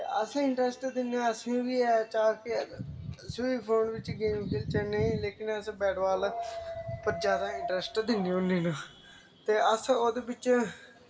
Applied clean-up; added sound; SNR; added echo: none; Dog; 10 dB; reverberation time 0.7 s.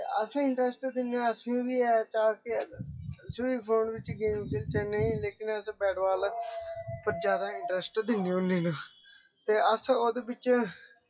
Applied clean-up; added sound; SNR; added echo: classical method WPE with log-MMSE.